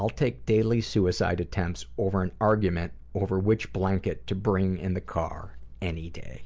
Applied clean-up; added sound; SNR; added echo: none; none; none; none.